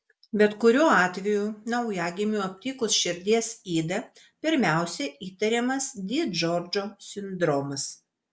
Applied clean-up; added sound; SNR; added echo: none; none; none; none.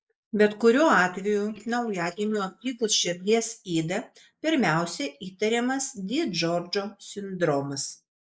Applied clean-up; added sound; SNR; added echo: neural mask model Resemble Enhance denoiser.